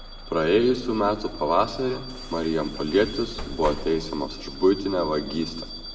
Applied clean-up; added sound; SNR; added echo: none; Bus / Alarm; 12 dB; reverberation time 1.2 s.